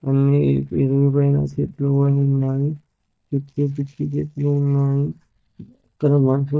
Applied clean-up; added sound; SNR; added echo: neural mask model DeepFilterNet 3.